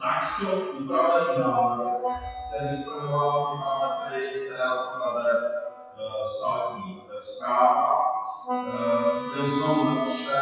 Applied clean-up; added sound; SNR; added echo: classical method WPE with log-MMSE.